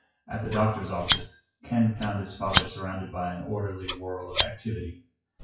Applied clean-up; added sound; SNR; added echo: classical method WPE with log-MMSE.